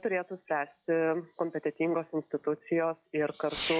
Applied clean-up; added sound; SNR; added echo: classical method log-MMSE.